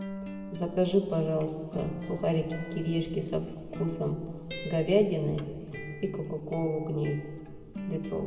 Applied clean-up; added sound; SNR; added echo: none; Acoustic guitar; 10 dB; reverberation time 1.8 s.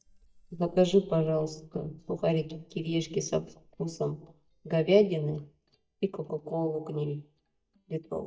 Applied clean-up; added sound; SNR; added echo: neural mask model DeepFilterNet 3.